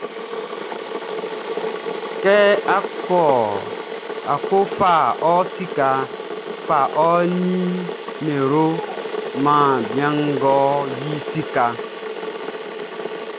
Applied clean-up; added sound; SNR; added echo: none; Boiling / Water; 7 dB; none.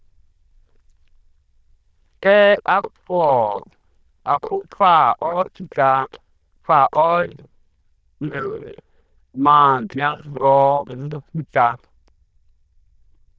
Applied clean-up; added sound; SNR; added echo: neural diffusion model UNIVERSE++.